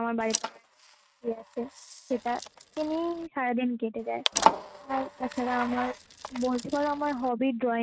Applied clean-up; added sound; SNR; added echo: neural mask model RNNoise.